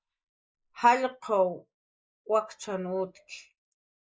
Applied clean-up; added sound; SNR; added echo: neural mask model Resemble Enhance denoiser.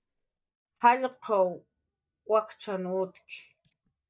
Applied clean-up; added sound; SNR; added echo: neural mask model DeepFilterNet 3.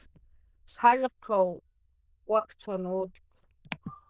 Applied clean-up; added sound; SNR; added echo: neural diffusion model UNIVERSE++.